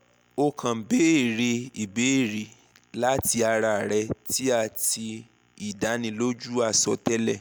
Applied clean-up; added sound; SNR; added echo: none; none; none; none.